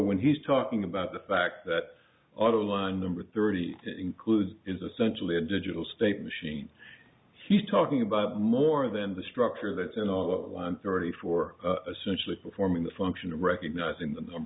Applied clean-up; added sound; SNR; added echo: none; none; none; none.